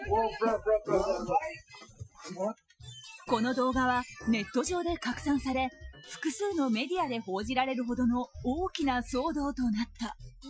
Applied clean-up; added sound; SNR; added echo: classical method Wiener filter.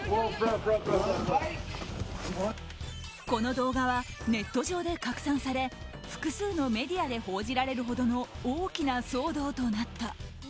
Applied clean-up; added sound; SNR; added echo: none; Snare drum; 14 dB; none.